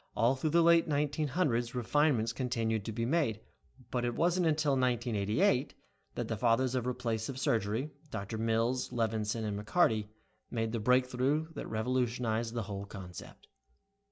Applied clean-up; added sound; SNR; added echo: none; none; none; none.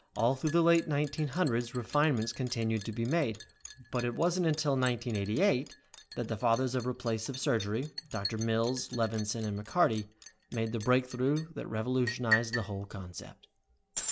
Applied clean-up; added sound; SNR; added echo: none; Liquid; 13 dB; none.